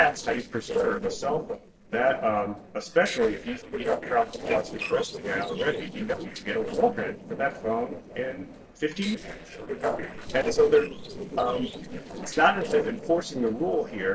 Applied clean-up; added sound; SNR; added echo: neural separator model SepFormer DNS4.